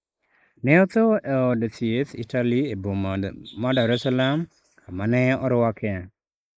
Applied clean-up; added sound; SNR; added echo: neural mask model Resemble Enhance denoiser.